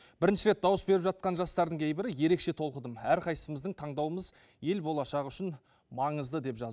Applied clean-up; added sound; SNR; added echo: none; none; none; none.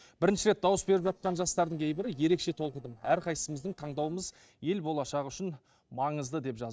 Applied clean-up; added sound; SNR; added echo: neural separator model SepFormer DNS4.